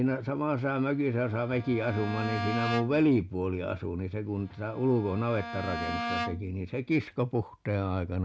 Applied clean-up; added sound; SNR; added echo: none; Bowed string instrument; 9 dB; none.